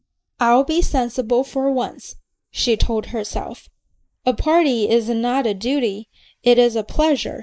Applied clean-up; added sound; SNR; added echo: neural mask model Resemble Enhance denoiser.